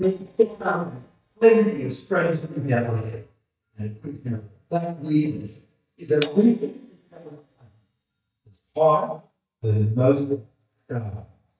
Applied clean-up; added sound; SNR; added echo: neural mask model DeepFilterNet 3.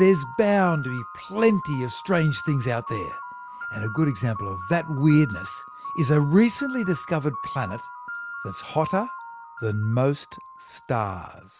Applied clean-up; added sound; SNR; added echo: none; none; none; none.